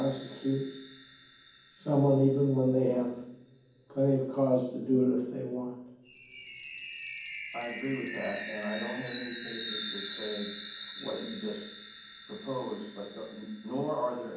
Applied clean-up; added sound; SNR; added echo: none; Chime; -2 dB; reverberation time 1.2 s.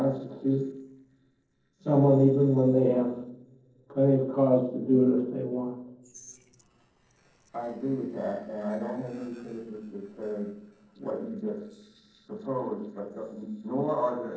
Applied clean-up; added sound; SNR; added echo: neural separator model SepFormer DNS4.